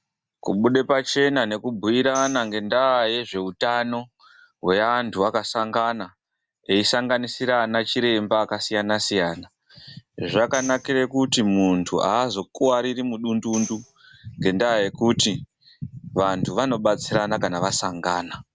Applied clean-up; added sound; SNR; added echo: none; Tambourine; 17 dB; none.